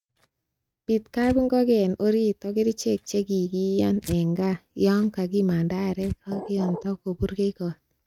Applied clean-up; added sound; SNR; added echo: neural mask model RNNoise.